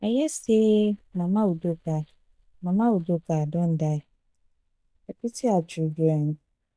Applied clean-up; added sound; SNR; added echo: neural mask model DeepFilterNet 3.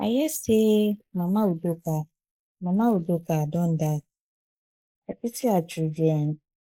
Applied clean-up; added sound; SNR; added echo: neural mask model Resemble Enhance denoiser.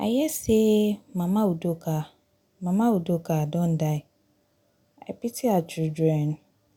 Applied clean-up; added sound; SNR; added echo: none; none; none; none.